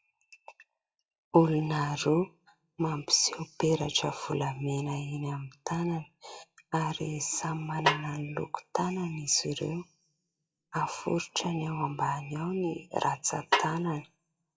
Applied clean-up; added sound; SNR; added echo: classical method WPE with log-MMSE.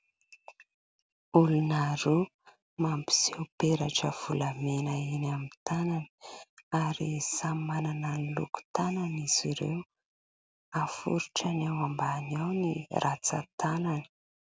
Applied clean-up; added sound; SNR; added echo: none; none; none; none.